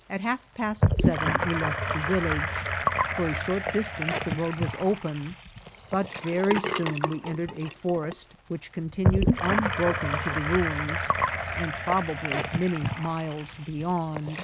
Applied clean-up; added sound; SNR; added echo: none; Sink (filling or washing) / Gurgling; -1 dB; none.